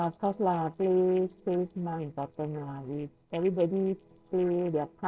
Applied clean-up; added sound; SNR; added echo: neural separator model SepFormer DNS4.